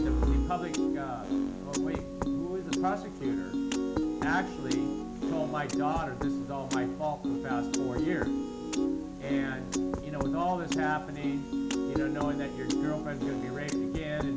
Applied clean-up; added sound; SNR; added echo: none; Piano; -3 dB; reverberation time 0.4 s.